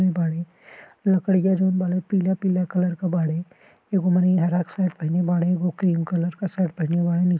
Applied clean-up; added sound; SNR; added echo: none; none; none; none.